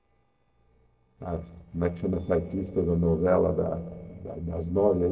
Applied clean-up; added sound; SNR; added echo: neural separator model SepFormer DNS4.